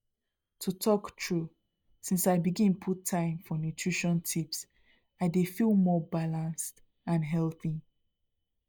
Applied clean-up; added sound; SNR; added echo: neural mask model DeepFilterNet 3.